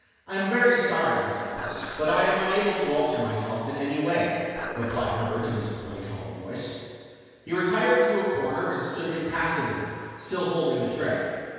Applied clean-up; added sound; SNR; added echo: none; Dishes, pots, and pans; 14 dB; reverberation time 1.9 s.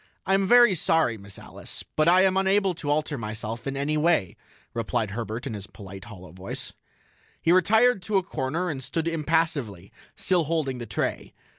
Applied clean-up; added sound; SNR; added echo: none; none; none; none.